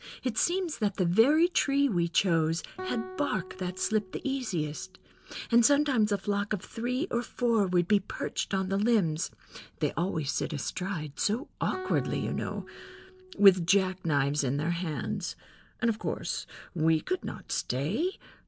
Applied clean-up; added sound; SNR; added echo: none; Guitar; 16 dB; none.